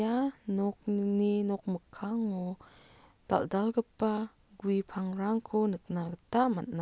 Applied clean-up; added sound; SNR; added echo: none; none; none; none.